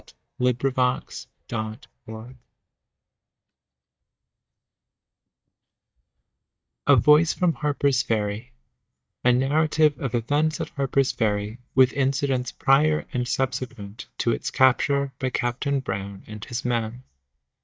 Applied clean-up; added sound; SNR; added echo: neural mask model DeepFilterNet 3.